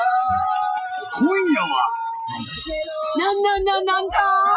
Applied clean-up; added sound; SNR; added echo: classical method Wiener filter.